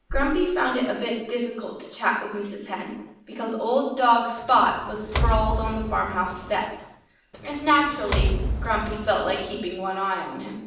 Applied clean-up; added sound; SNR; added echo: none; Door; 3 dB; reverberation time 0.7 s.